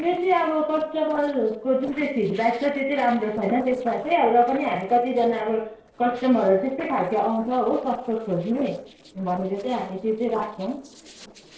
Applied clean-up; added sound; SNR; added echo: neural separator model SepFormer DNS4.